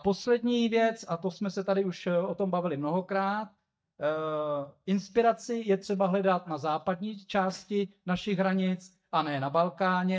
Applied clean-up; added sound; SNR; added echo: neural mask model DeepFilterNet 3.